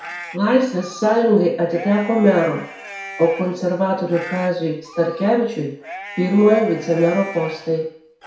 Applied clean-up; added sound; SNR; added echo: none; Livestock, farm animals, working animals; 16 dB; reverberation time 0.6 s.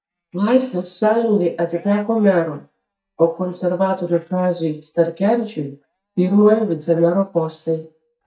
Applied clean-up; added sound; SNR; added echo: neural mask model DeepFilterNet 3.